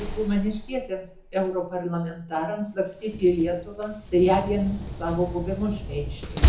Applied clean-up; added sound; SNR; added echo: none; Slam; 5 dB; reverberation time 0.6 s.